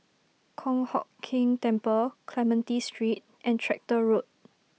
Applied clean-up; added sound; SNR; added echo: none; none; none; none.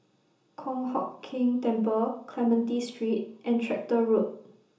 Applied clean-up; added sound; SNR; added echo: none; none; none; reverberation time 0.6 s.